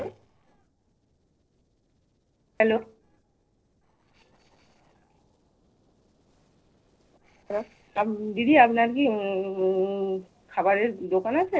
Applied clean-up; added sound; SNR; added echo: neural separator model SepFormer DNS4.